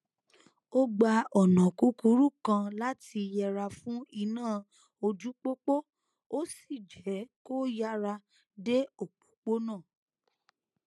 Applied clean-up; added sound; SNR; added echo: none; none; none; none.